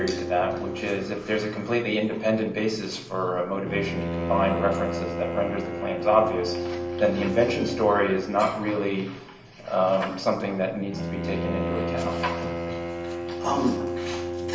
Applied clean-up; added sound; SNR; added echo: none; Bowed string instrument; 5 dB; reverberation time 0.9 s.